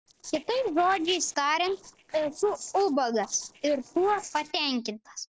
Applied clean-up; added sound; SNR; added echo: neural separator model SepFormer DNS4.